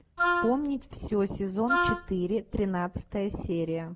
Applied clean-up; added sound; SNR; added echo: none; Wind instrument, woodwind instrument; 0 dB; none.